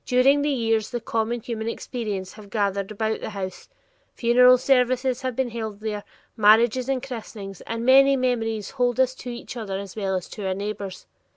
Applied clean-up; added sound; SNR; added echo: none; none; none; none.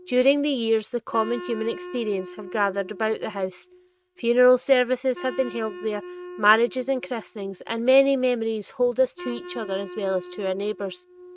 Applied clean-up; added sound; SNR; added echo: neural mask model RNNoise.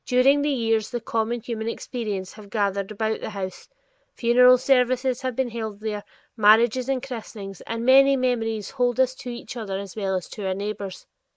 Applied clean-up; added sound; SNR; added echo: neural mask model Resemble Enhance denoiser.